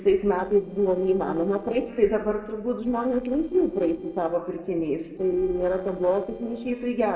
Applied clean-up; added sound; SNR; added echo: neural separator model SepFormer DNS4.